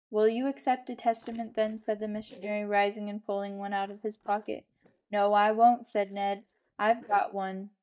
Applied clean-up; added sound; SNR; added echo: neural mask model DeepFilterNet 3.